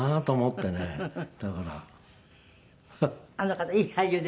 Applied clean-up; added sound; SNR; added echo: none; none; none; none.